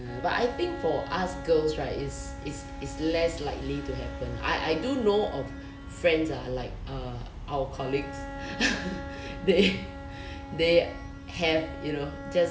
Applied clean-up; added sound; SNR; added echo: none; Bowed string instrument; 13 dB; none.